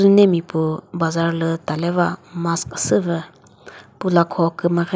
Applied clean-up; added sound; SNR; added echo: none; none; none; none.